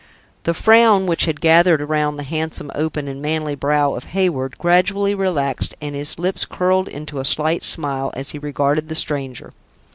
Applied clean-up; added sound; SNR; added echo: none; none; none; none.